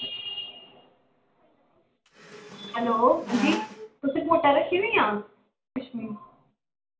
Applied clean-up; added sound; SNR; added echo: none; Squeak; 7 dB; reverberation time 0.3 s.